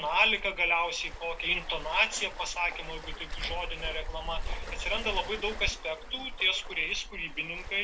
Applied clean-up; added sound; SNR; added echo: none; Waves, surf; 7 dB; none.